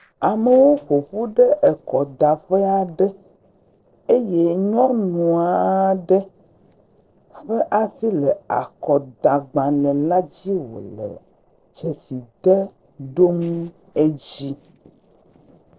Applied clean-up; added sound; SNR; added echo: neural separator model SepFormer DNS4.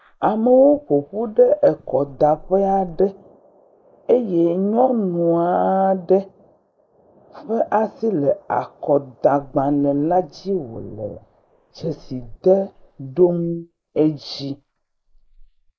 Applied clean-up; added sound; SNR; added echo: neural mask model Resemble Enhance denoiser.